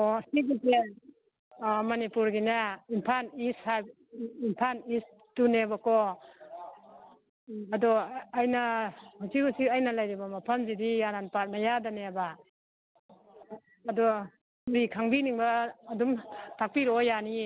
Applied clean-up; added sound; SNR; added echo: none; none; none; none.